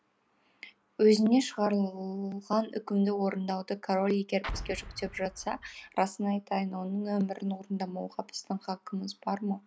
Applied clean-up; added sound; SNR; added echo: none; Explosion; 11 dB; none.